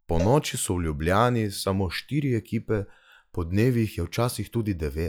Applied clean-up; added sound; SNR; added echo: classical method log-MMSE.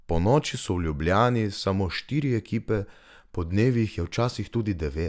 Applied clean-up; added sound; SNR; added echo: none; none; none; none.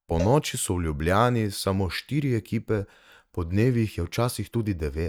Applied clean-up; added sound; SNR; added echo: neural mask model RNNoise.